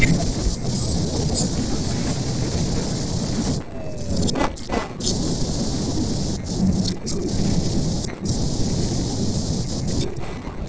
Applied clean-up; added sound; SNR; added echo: neural separator model SepFormer DNS4.